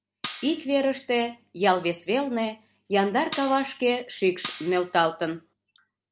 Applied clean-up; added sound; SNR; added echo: none; Cutlery, silverware; 16 dB; none.